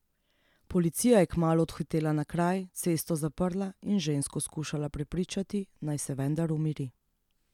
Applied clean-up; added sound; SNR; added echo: none; none; none; none.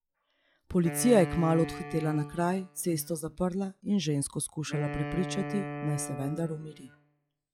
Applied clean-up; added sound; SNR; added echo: classical method log-MMSE.